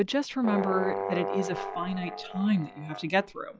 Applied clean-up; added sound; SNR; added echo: classical method log-MMSE.